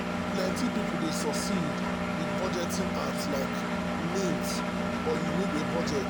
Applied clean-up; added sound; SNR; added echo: none; Engine; -4 dB; none.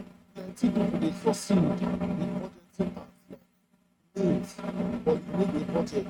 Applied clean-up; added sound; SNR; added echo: neural mask model RNNoise.